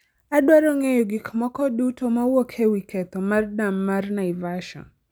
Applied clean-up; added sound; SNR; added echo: none; none; none; none.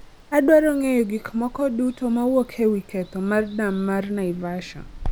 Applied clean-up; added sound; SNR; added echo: none; Water; 15 dB; none.